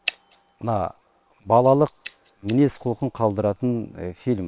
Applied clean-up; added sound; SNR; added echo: neural separator model SepFormer WHAM!.